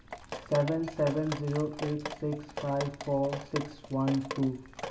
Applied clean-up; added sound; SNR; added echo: none; Drip; 10 dB; reverberation time 0.2 s.